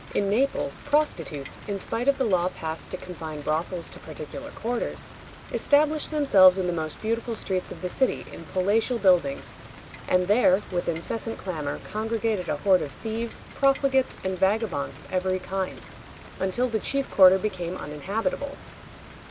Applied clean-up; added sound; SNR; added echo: none; Rain; 17 dB; none.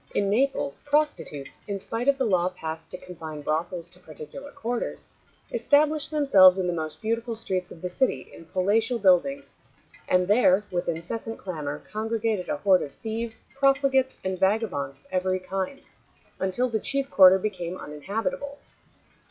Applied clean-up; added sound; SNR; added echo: classical method log-MMSE.